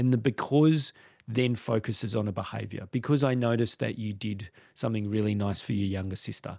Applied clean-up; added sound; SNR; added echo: none; none; none; none.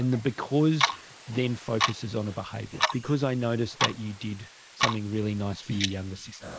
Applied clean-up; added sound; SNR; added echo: neural mask model Resemble Enhance denoiser.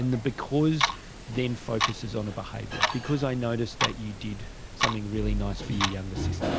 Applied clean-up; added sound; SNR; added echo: none; Clock; 2 dB; none.